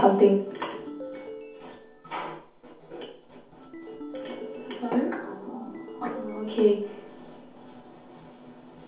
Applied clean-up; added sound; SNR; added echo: none; Ringtone; 13 dB; reverberation time 0.6 s.